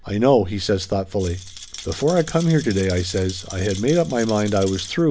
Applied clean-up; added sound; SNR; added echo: none; Rattle; 17 dB; none.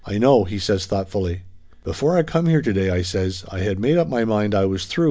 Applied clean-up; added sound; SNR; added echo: none; none; none; none.